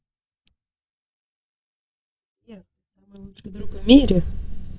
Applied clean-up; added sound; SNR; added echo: neural mask model DeepFilterNet 3.